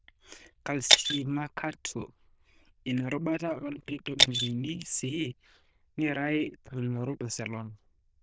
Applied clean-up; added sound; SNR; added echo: neural diffusion model UNIVERSE++.